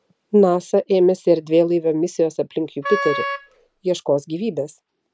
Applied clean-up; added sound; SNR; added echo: none; Wind instrument, woodwind instrument; 7 dB; none.